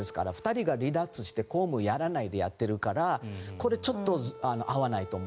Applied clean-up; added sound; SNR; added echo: none; Wind instrument, woodwind instrument; 19 dB; none.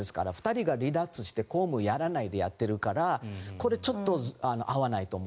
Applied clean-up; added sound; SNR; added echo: none; none; none; none.